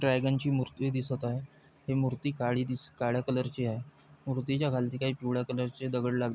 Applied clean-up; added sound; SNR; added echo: none; none; none; none.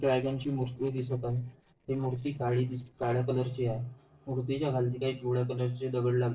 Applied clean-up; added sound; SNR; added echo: neural separator model SepFormer DNS4.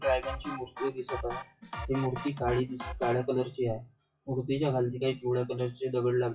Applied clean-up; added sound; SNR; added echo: classical method WPE with log-MMSE.